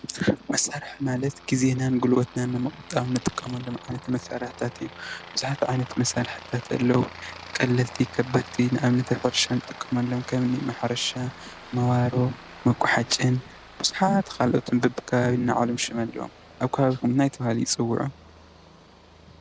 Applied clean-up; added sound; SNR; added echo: none; Aircraft; 19 dB; none.